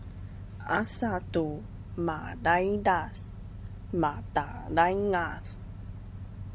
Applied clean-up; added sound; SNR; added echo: none; none; none; none.